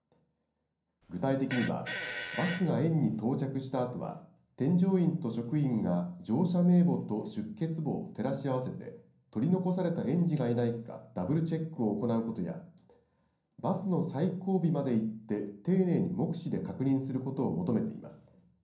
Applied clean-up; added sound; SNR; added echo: none; Fart; 10 dB; reverberation time 0.6 s.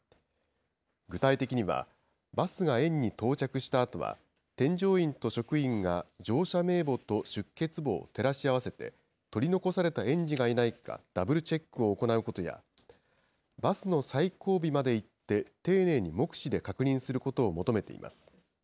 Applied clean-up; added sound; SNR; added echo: none; none; none; none.